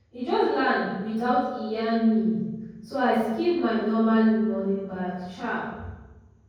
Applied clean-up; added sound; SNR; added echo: none; none; none; reverberation time 1.3 s.